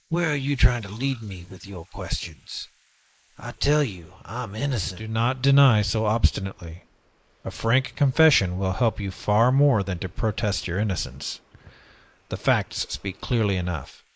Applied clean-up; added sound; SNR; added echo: neural mask model Resemble Enhance denoiser.